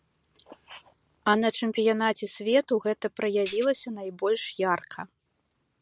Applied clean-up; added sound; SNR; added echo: none; Tambourine; 2 dB; none.